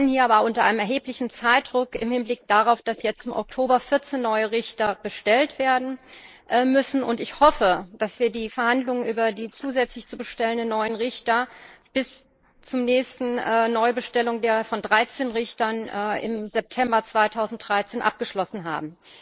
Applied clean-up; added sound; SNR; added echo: neural mask model Resemble Enhance denoiser.